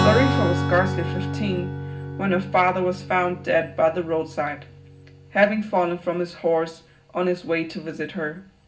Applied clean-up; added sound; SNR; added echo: none; Strum; 5 dB; reverberation time 0.4 s.